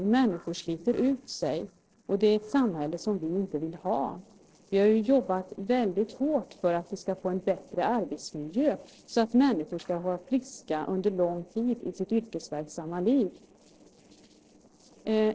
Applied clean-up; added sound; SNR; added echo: neural separator model SepFormer DNS4.